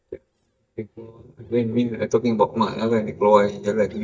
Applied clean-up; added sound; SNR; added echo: neural mask model DeepFilterNet 3.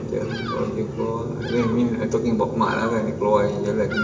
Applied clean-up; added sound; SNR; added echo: none; Bird vocalization, bird call, bird song; 15 dB; reverberation time 0.5 s.